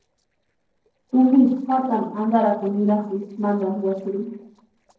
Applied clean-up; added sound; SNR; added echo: neural separator model SepFormer DNS4.